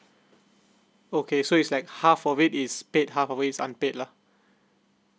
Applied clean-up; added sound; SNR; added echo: none; none; none; none.